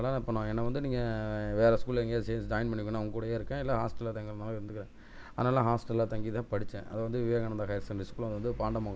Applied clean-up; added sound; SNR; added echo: none; none; none; none.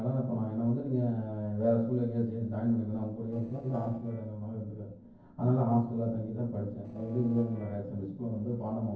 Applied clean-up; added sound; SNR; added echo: neural separator model SepFormer DNS4.